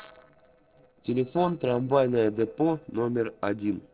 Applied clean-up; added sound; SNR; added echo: neural separator model SepFormer DNS4.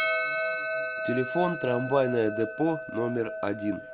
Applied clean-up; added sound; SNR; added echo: none; Percussion; 3 dB; none.